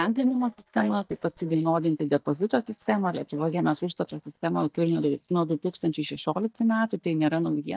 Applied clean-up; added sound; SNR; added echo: neural mask model DeepFilterNet 3.